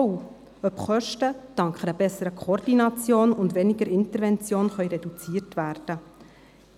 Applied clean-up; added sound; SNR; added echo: none; none; none; none.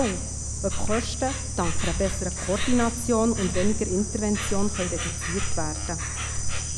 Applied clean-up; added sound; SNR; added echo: none; Insect; 0 dB; none.